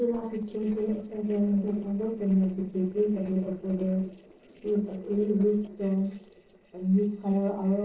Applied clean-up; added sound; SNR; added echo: neural separator model SepFormer DNS4.